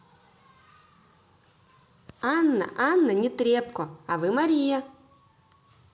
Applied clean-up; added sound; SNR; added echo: none; none; none; none.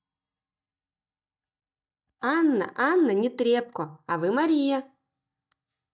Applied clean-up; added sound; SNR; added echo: neural mask model DeepFilterNet 3.